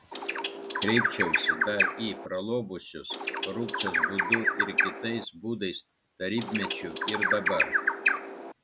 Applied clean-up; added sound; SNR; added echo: none; Bird; -5 dB; none.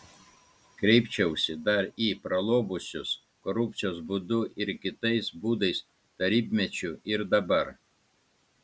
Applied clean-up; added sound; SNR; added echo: none; none; none; none.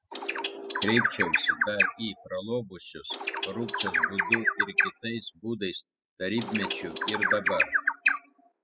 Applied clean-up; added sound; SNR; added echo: classical method spectral subtraction.